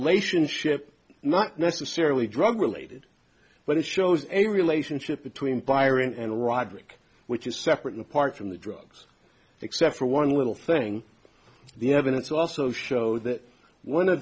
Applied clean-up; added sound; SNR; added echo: none; none; none; none.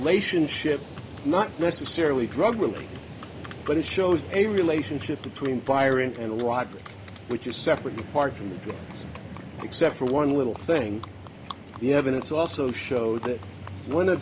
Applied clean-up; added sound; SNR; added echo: none; Livestock, farm animals, working animals; 13 dB; none.